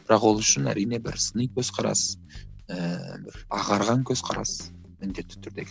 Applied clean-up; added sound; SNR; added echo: none; none; none; none.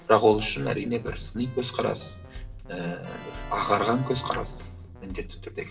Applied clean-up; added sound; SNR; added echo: none; Keyboard (musical); 19 dB; reverberation time 0.8 s.